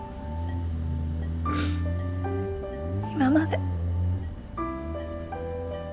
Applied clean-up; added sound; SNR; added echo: none; Motorcycle; -2 dB; none.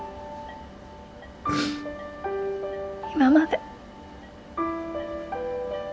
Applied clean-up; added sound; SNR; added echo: none; none; none; none.